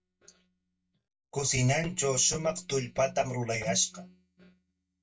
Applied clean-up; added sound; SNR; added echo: neural mask model DeepFilterNet 3.